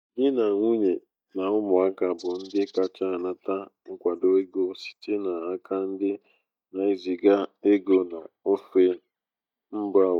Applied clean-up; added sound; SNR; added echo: neural mask model DeepFilterNet 3.